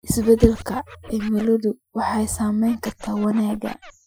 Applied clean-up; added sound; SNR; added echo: classical method Wiener filter.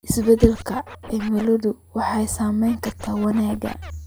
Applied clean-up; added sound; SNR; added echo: none; Scratching (performance technique); 18 dB; none.